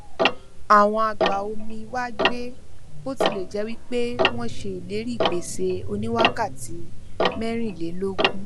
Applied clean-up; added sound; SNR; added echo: none; Tick-tock; -2 dB; none.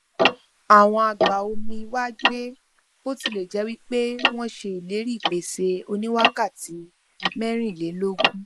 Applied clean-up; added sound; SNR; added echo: neural mask model Resemble Enhance denoiser.